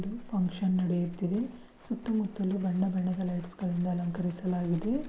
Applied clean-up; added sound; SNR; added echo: none; Livestock, farm animals, working animals; 16 dB; none.